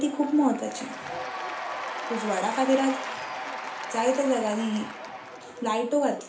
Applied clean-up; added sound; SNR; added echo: none; Applause / Crowd / Cheering; 8 dB; reverberation time 0.4 s.